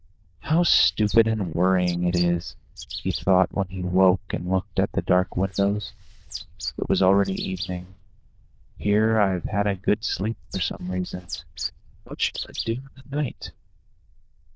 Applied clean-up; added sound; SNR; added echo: neural diffusion model UNIVERSE++.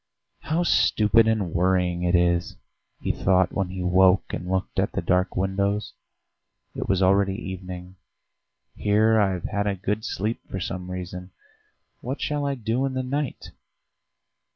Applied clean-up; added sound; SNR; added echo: none; none; none; none.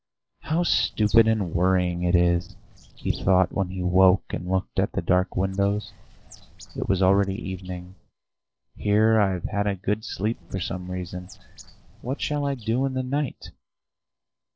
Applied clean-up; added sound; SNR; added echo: neural separator model SepFormer DNS4.